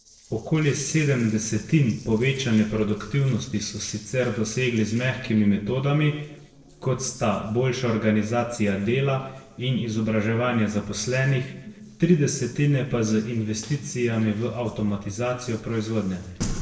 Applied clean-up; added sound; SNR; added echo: neural separator model SepFormer DNS4.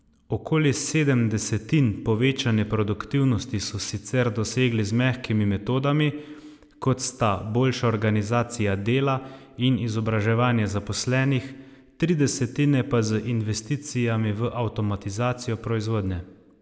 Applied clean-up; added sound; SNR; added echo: none; none; none; none.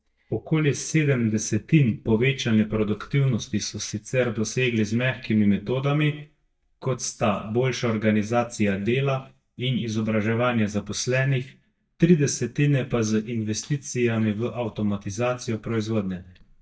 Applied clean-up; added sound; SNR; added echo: neural mask model DeepFilterNet 3.